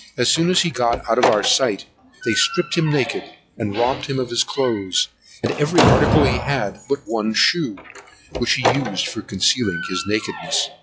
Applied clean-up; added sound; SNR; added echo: classical method log-MMSE.